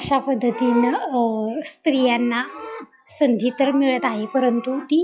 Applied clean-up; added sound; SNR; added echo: classical method log-MMSE.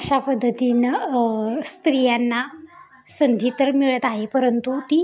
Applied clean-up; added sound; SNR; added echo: none; none; none; none.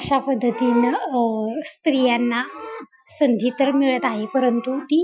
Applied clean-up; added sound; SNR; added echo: classical method Wiener filter.